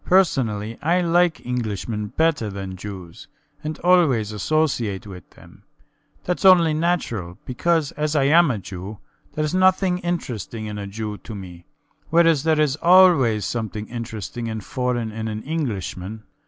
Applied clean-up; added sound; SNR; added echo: none; none; none; none.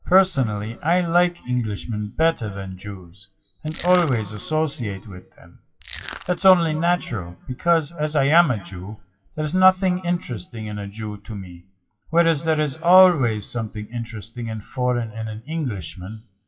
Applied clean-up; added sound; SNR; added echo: classical method WPE with log-MMSE.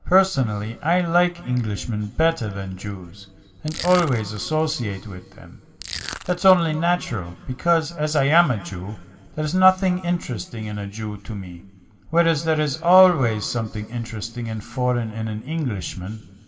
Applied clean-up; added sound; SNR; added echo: none; Crushing; 13 dB; reverberation time 2.0 s.